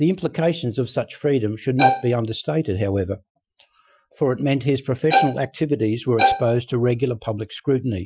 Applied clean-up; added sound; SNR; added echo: classical method Wiener filter.